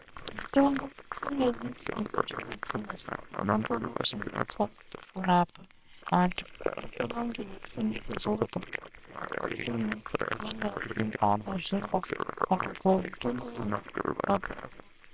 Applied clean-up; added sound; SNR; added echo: neural separator model SepFormer WHAMR!.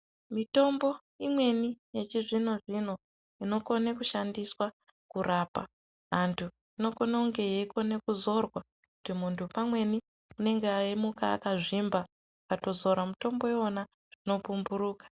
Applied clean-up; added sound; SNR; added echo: none; none; none; none.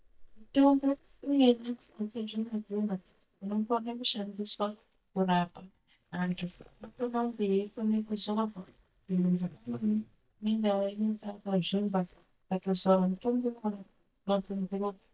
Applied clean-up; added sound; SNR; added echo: neural mask model DeepFilterNet 3.